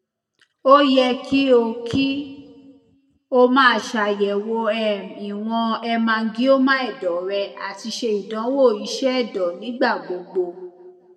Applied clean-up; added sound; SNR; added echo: none; none; none; reverberation time 1.1 s.